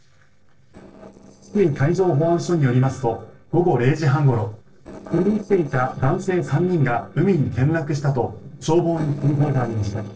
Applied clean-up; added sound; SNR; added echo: neural separator model SepFormer DNS4.